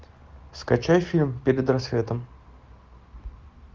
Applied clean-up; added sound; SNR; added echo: none; none; none; none.